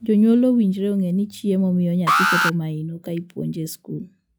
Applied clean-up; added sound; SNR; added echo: classical method log-MMSE.